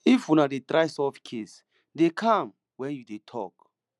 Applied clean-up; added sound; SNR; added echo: none; none; none; none.